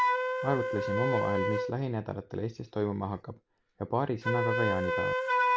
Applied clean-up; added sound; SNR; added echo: none; Wind instrument, woodwind instrument; -2 dB; none.